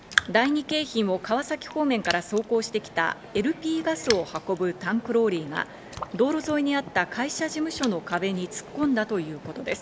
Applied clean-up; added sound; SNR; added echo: none; Raindrop; 12 dB; none.